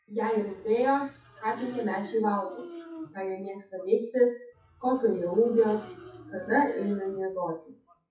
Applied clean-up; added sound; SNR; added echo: classical method WPE with log-MMSE.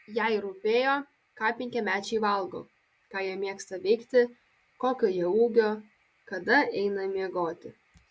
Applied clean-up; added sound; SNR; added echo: none; none; none; none.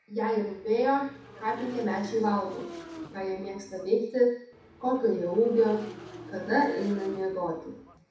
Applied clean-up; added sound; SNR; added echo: none; Motorcycle / Engine; 16 dB; reverberation time 0.7 s.